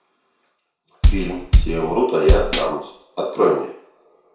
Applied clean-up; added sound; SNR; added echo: none; Bass drum; -5 dB; reverberation time 0.6 s.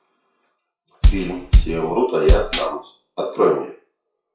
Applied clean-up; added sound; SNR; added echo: classical method WPE with log-MMSE.